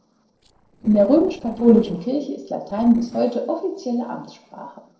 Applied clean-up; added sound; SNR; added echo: neural separator model SepFormer DNS4.